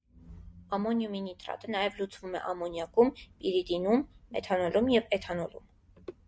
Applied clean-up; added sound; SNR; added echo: none; none; none; none.